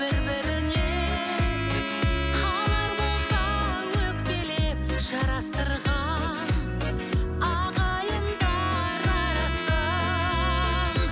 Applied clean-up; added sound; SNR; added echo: none; Trumpet; 10 dB; none.